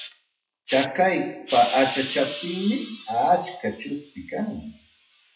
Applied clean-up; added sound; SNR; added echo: classical method WPE with log-MMSE.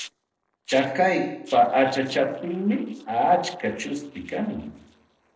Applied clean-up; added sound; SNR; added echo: neural separator model SepFormer DNS4.